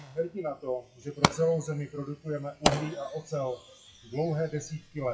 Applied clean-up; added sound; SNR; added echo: classical method WPE with log-MMSE.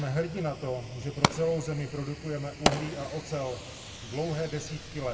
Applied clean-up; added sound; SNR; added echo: none; Fire; 2 dB; reverberation time 1.1 s.